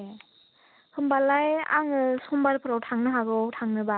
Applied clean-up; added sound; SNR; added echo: none; none; none; none.